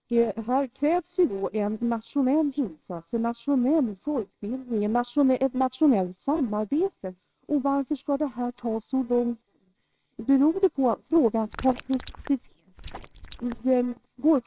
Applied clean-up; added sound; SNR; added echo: neural separator model SepFormer WHAMR!.